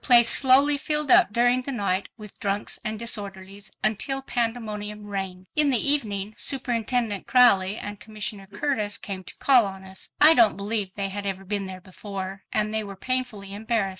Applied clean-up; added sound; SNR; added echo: neural mask model Resemble Enhance denoiser.